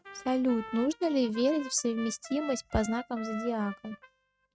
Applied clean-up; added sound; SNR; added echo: neural mask model RNNoise.